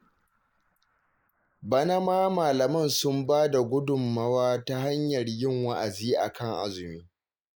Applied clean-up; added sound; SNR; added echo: neural mask model Resemble Enhance denoiser.